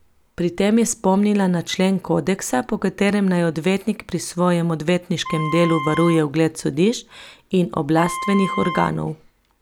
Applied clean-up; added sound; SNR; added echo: none; Wind instrument, woodwind instrument; 10 dB; none.